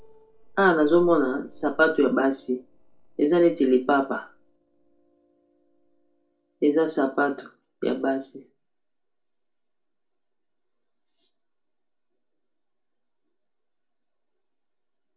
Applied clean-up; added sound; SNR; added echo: neural separator model SepFormer DNS4.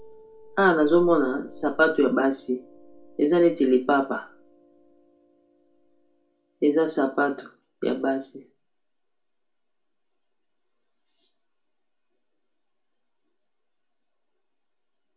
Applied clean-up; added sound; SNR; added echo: none; Piano; 20 dB; reverberation time 0.3 s.